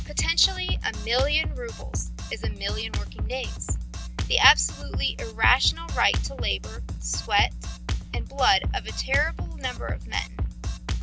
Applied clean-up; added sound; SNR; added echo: none; Drum kit; 4 dB; none.